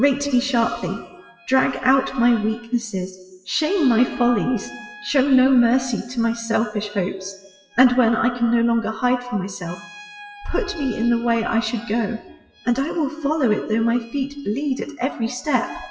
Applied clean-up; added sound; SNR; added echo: classical method WPE with log-MMSE.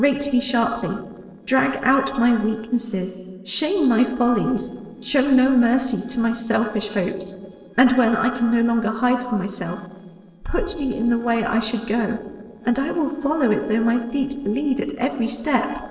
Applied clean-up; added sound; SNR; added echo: neural separator model SepFormer DNS4.